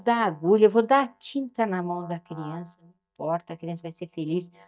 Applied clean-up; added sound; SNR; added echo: neural mask model DeepFilterNet 3.